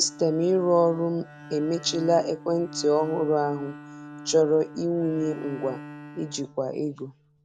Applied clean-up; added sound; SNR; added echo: none; Bowed string instrument; 15 dB; none.